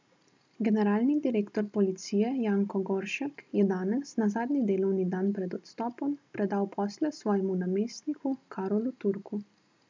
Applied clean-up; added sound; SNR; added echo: none; none; none; none.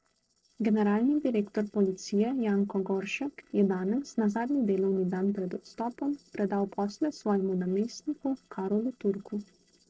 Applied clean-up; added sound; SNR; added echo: neural separator model SepFormer DNS4.